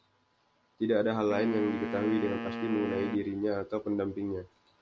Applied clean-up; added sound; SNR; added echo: none; Wind instrument, woodwind instrument; 7 dB; none.